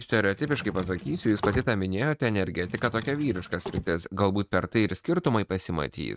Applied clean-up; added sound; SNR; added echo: neural mask model RNNoise.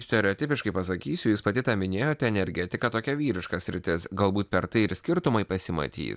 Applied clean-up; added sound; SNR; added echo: none; none; none; none.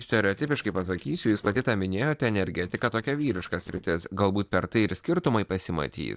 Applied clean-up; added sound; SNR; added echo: neural separator model SepFormer DNS4.